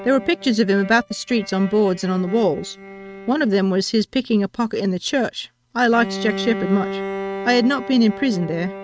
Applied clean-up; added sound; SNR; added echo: neural mask model RNNoise.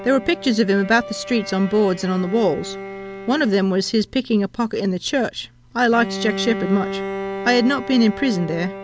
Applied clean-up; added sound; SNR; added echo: none; Bowed string instrument; 11 dB; none.